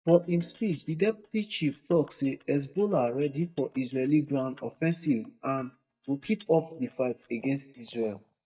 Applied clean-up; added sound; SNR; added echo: neural mask model DeepFilterNet 3.